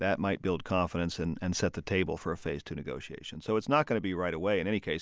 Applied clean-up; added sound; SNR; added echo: none; none; none; none.